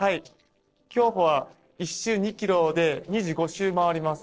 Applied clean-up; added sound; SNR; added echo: neural separator model SepFormer DNS4.